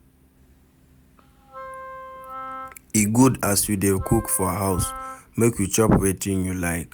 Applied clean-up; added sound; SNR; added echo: none; Wind instrument, woodwind instrument; 15 dB; none.